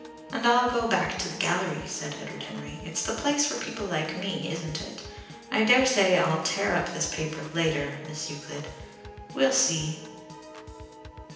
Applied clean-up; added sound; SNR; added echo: none; Piano / Organ; 15 dB; reverberation time 0.9 s.